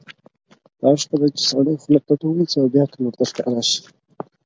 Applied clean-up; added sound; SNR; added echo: none; none; none; none.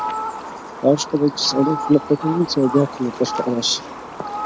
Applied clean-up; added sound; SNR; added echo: none; Fowl; 9 dB; none.